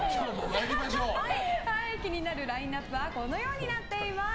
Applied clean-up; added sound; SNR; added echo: none; Bird; 9 dB; none.